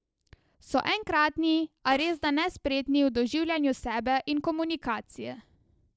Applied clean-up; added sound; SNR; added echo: neural separator model SepFormer DNS4.